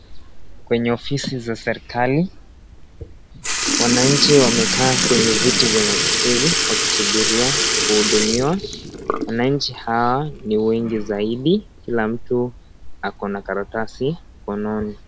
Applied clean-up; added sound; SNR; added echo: none; Sink (filling or washing) / Liquid; 1 dB; none.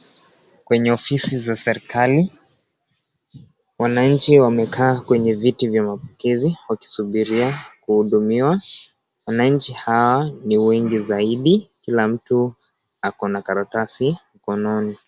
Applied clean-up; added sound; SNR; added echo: none; none; none; none.